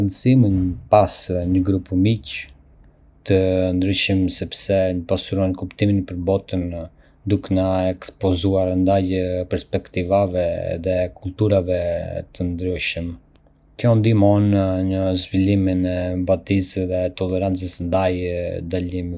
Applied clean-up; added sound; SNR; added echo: none; none; none; none.